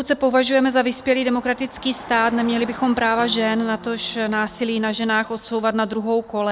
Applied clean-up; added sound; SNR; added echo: none; Car passing by + Acoustic guitar; 19 dB; none.